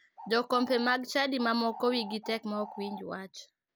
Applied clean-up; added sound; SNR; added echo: none; Bird; 15 dB; none.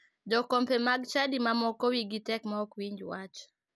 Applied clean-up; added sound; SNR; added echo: none; none; none; none.